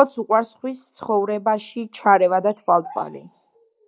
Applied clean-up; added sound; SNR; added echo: neural mask model DeepFilterNet 3.